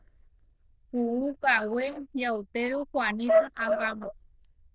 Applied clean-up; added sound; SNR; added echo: neural diffusion model UNIVERSE++.